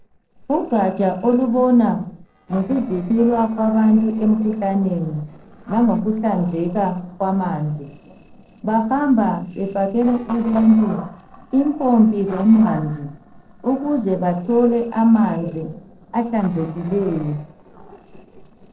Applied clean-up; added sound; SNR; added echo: neural separator model SepFormer DNS4.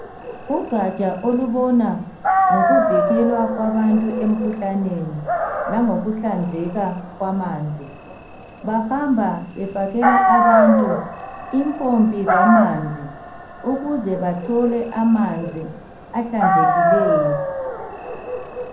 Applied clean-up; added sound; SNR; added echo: none; Dog; 1 dB; reverberation time 0.6 s.